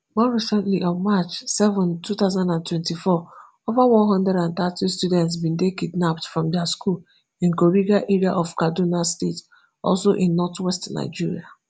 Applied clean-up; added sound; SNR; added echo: none; none; none; none.